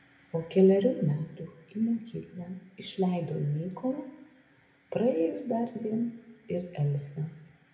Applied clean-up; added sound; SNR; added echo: none; none; none; reverberation time 0.9 s.